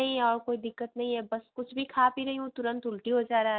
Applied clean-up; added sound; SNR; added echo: none; none; none; none.